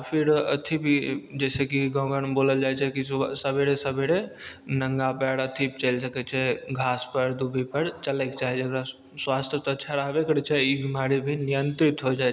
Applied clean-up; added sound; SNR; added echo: none; none; none; none.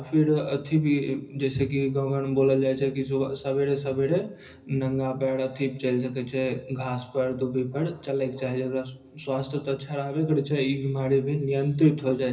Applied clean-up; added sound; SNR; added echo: none; none; none; reverberation time 0.4 s.